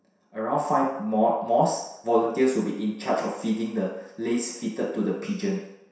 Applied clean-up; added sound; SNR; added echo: none; none; none; reverberation time 0.7 s.